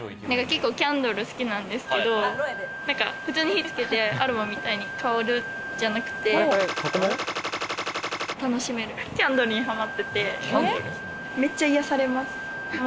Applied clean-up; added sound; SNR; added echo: none; Wind instrument, woodwind instrument; 11 dB; none.